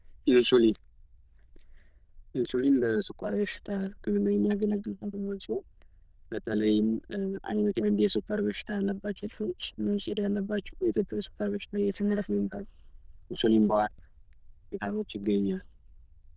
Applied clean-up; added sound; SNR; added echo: neural diffusion model UNIVERSE++.